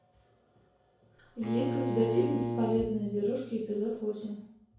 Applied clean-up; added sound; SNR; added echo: none; Bowed string instrument; 3 dB; reverberation time 0.6 s.